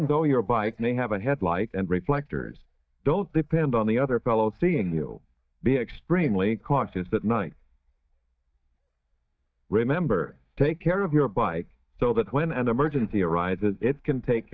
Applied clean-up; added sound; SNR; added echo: neural mask model DeepFilterNet 3.